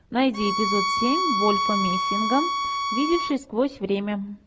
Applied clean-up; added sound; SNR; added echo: none; Bowed string instrument; 0 dB; none.